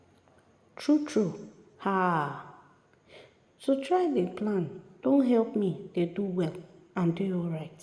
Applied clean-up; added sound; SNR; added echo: none; none; none; reverberation time 1.2 s.